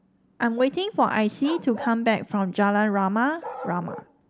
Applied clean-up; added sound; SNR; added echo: none; Bark; 17 dB; none.